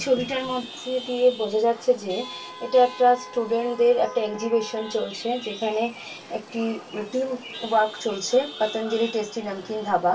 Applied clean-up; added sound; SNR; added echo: none; Chatter / Traffic noise, roadway noise / Vehicle horn, car horn, honking / Engine; 16 dB; reverberation time 0.2 s.